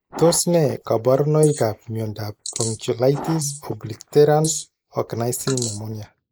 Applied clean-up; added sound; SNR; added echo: neural mask model Resemble Enhance denoiser.